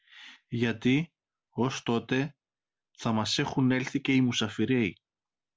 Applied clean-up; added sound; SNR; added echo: none; none; none; none.